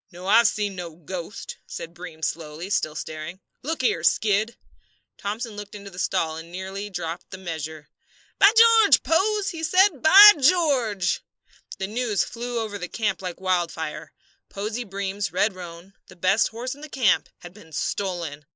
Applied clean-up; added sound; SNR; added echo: neural mask model Resemble Enhance denoiser.